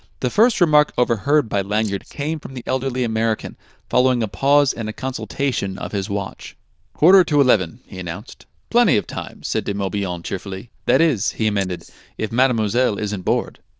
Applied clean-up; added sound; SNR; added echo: neural diffusion model UNIVERSE++.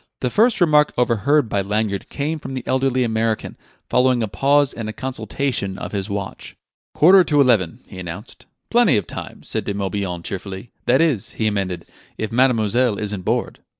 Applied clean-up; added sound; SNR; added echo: neural mask model Resemble Enhance denoiser.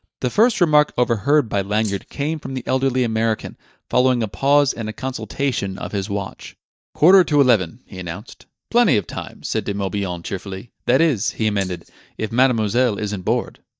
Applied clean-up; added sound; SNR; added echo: neural mask model DeepFilterNet 3.